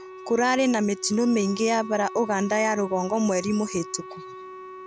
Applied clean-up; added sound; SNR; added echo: none; Wind instrument, woodwind instrument; 15 dB; none.